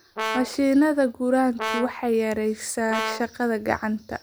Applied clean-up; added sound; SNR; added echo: none; Brass instrument; 9 dB; none.